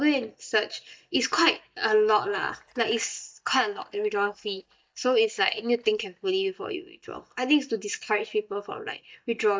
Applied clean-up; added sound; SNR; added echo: neural mask model DeepFilterNet 3.